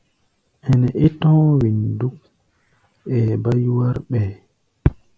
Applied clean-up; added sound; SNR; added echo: none; none; none; none.